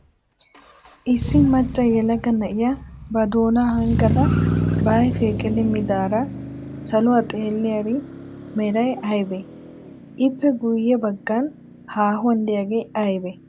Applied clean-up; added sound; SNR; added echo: none; Motor vehicle (road); 6 dB; none.